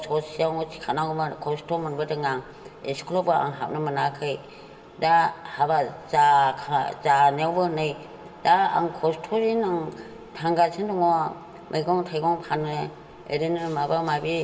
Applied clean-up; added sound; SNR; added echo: none; none; none; reverberation time 0.7 s.